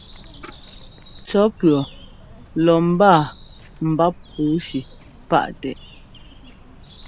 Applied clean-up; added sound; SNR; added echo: none; Bird; 20 dB; none.